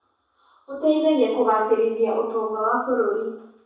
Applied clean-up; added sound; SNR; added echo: none; none; none; reverberation time 0.7 s.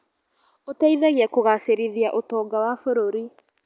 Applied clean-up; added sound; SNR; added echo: none; none; none; none.